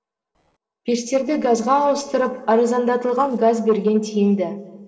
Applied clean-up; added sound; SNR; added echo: neural separator model SepFormer DNS4.